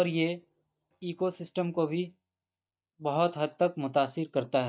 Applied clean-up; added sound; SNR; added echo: neural mask model DeepFilterNet 3.